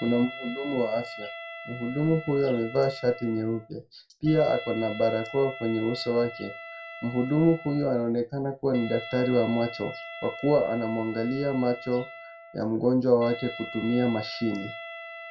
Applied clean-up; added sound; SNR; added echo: none; Wind instrument, woodwind instrument; 14 dB; reverberation time 0.2 s.